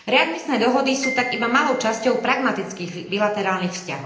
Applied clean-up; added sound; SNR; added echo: none; Glockenspiel; 13 dB; reverberation time 0.8 s.